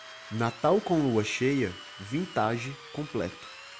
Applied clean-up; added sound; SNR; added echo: none; Drill; 16 dB; none.